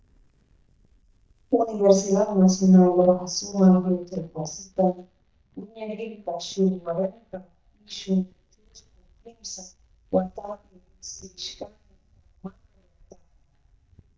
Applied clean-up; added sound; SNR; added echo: neural mask model DeepFilterNet 3.